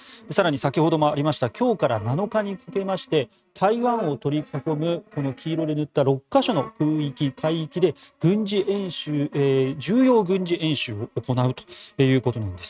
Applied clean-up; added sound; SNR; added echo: neural mask model RNNoise.